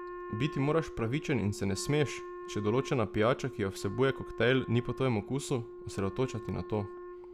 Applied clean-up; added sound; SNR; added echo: none; Wind instrument, woodwind instrument; 12 dB; none.